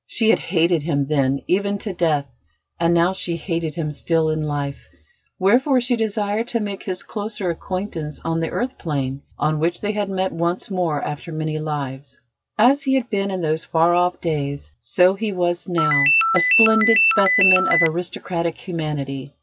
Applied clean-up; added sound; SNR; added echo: none; Ringtone; -3 dB; none.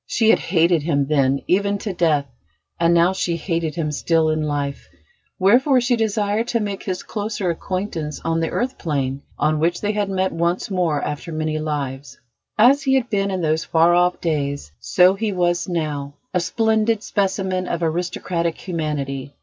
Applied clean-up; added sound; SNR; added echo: none; none; none; none.